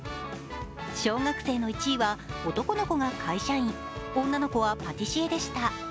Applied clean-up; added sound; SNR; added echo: none; none; none; none.